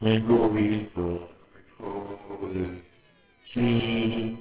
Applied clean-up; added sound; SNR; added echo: neural separator model SepFormer WHAMR!.